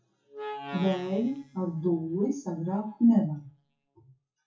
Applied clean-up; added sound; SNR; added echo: classical method WPE with log-MMSE.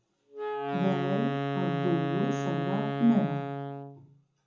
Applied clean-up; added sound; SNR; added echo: none; Wind instrument, woodwind instrument; 1 dB; reverberation time 0.8 s.